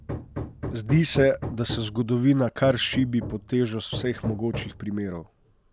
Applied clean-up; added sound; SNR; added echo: none; Hammer; 12 dB; none.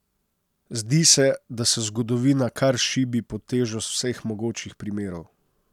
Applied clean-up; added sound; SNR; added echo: none; none; none; none.